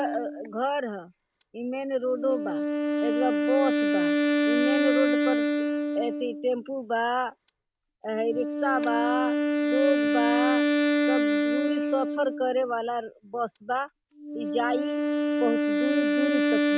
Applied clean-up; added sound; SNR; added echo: none; Wind instrument, woodwind instrument; -3 dB; none.